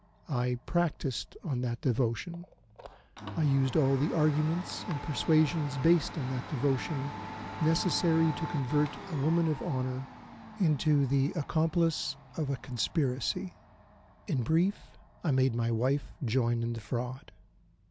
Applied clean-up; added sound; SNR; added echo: none; Domestic sounds, home sounds; 14 dB; none.